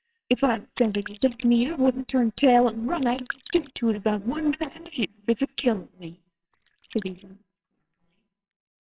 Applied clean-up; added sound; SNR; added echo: neural separator model SepFormer WHAMR!.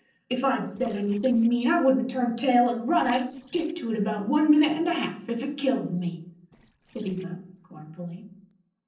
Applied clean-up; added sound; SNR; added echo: neural separator model SepFormer DNS4.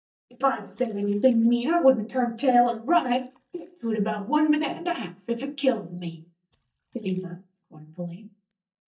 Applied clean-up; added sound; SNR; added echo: neural mask model DeepFilterNet 3.